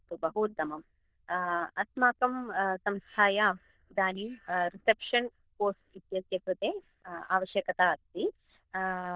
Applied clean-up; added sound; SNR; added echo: neural diffusion model UNIVERSE++.